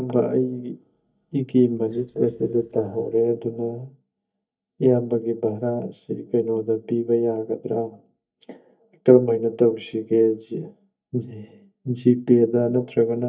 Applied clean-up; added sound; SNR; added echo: neural mask model DeepFilterNet 3.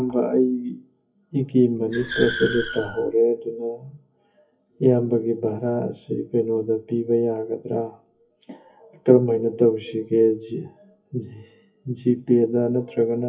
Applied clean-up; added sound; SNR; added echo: classical method WPE with log-MMSE.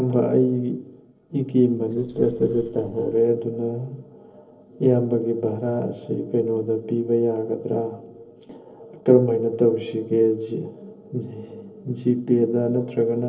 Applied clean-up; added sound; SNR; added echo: neural separator model SepFormer DNS4.